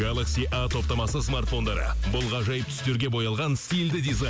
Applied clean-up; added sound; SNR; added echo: none; none; none; none.